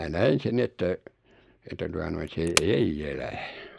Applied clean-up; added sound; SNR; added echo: neural mask model Resemble Enhance denoiser.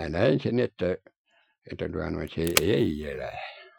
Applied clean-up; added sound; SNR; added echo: classical method Wiener filter.